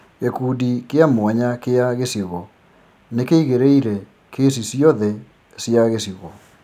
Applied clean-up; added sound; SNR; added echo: none; none; none; none.